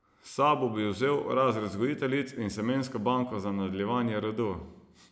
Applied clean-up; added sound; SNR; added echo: none; none; none; none.